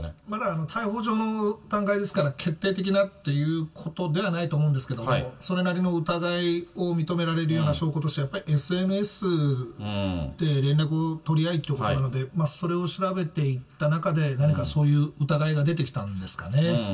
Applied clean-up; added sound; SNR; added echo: none; none; none; reverberation time 0.1 s.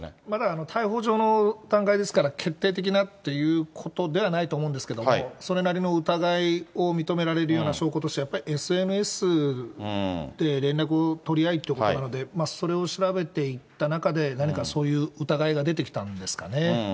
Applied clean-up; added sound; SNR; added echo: none; none; none; none.